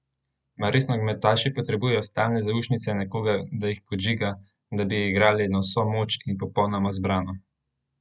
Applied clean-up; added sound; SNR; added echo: none; none; none; none.